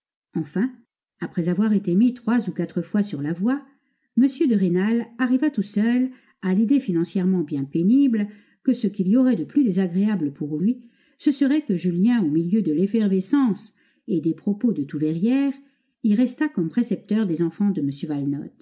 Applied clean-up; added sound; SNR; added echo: none; none; none; none.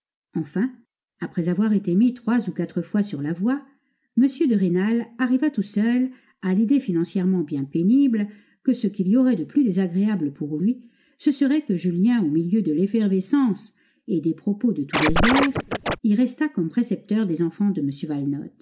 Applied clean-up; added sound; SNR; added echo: none; Scratching (performance technique); -1 dB; none.